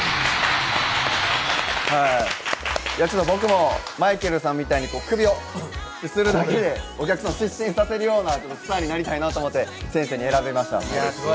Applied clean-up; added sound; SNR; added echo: none; none; none; none.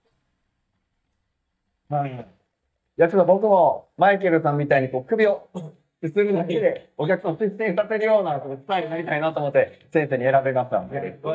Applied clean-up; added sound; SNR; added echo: neural mask model DeepFilterNet 3.